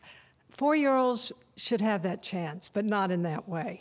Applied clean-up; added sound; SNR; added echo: none; none; none; none.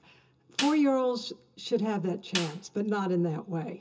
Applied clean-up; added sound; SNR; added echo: none; Snare drum; 11 dB; reverberation time 0.2 s.